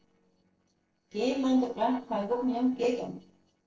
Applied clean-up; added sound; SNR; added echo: neural separator model SepFormer DNS4.